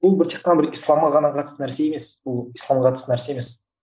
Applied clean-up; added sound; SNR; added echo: none; none; none; none.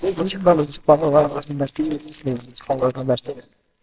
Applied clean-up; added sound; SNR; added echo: neural separator model SepFormer WHAMR!.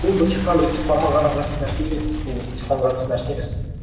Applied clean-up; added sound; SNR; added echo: none; Boom; 6 dB; reverberation time 1.0 s.